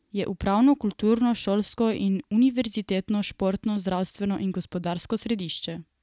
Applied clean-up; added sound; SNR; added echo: none; none; none; none.